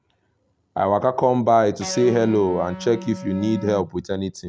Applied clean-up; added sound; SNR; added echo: none; Electric guitar; 12 dB; none.